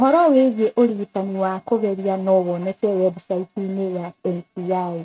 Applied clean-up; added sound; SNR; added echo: neural mask model RNNoise.